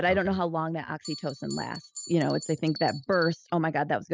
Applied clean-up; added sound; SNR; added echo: classical method spectral subtraction.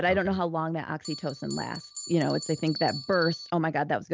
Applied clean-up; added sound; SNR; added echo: none; Bell; 12 dB; none.